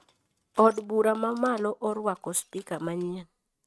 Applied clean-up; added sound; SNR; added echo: neural mask model RNNoise.